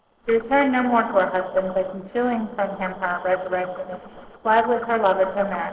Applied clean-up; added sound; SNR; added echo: neural separator model SepFormer DNS4.